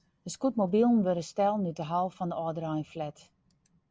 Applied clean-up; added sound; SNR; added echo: none; none; none; none.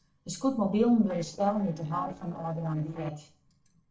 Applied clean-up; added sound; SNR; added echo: neural separator model SepFormer DNS4.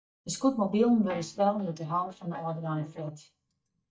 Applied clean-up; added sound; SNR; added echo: neural mask model DeepFilterNet 3.